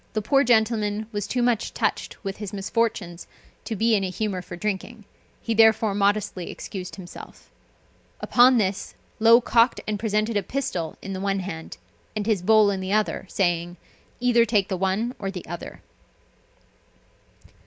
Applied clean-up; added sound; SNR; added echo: none; none; none; none.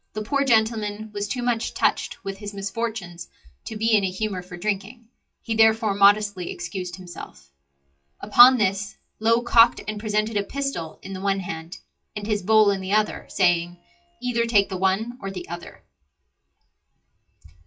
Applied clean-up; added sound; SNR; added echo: classical method WPE with log-MMSE.